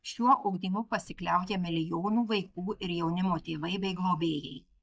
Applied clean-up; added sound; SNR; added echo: neural mask model DeepFilterNet 3.